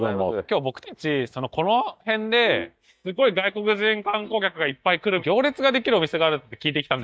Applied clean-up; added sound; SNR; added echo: neural mask model DeepFilterNet 3.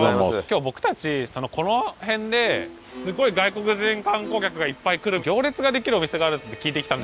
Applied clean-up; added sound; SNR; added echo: none; Bowed string instrument; 16 dB; none.